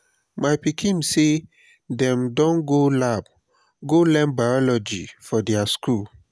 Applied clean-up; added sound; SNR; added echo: none; none; none; none.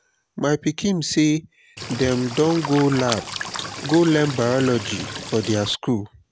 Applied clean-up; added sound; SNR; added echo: none; Cricket / Water; 9 dB; none.